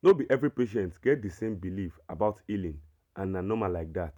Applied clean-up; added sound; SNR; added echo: none; none; none; none.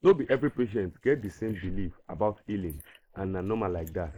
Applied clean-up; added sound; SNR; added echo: neural mask model Resemble Enhance denoiser.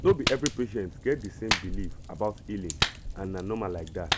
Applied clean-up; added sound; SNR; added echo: none; Clapping + Fire; 2 dB; none.